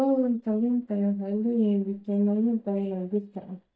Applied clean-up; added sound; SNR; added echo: neural mask model DeepFilterNet 3.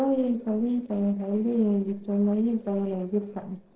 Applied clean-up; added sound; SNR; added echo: neural separator model SepFormer DNS4.